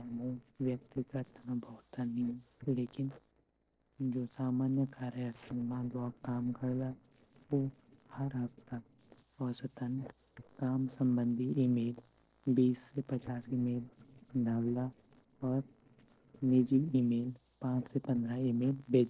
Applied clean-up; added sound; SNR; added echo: neural separator model SepFormer DNS4.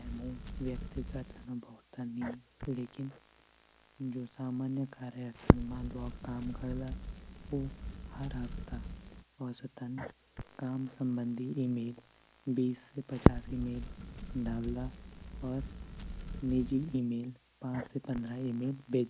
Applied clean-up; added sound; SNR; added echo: none; Crackle; 0 dB; none.